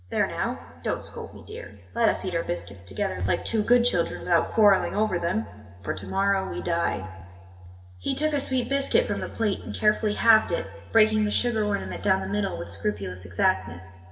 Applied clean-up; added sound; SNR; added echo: none; none; none; reverberation time 1.4 s.